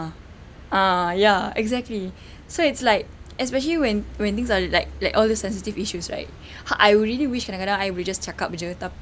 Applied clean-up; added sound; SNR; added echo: none; Car passing by / Idling / Accelerating, revving, vroom; 17 dB; none.